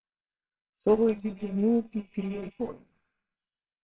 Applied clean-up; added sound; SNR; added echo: neural separator model SepFormer WHAMR!.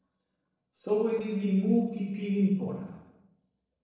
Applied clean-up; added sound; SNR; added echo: neural separator model SepFormer DNS4.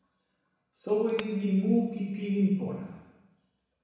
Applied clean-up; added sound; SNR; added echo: none; Wood; 19 dB; reverberation time 1.1 s.